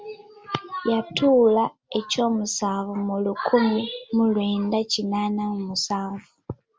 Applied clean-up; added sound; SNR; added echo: none; none; none; none.